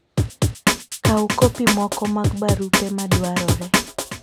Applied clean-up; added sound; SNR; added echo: none; Drum; -3 dB; none.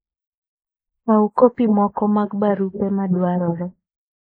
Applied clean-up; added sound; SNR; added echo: neural mask model Resemble Enhance denoiser.